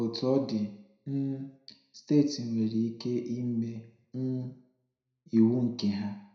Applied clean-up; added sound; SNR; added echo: none; none; none; reverberation time 0.5 s.